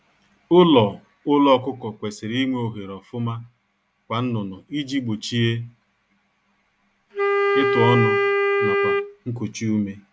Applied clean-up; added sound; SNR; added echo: none; Wind instrument, woodwind instrument; -2 dB; none.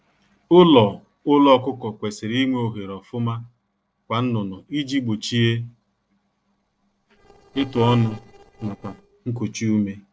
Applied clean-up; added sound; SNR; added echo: neural separator model SepFormer DNS4.